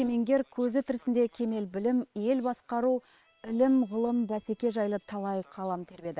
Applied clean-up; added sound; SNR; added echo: neural separator model SepFormer WHAM!.